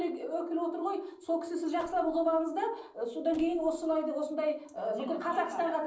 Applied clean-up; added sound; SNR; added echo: neural separator model SepFormer DNS4.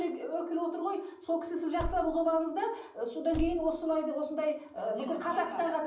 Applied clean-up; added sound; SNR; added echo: none; Slam / Car; 10 dB; reverberation time 0.6 s.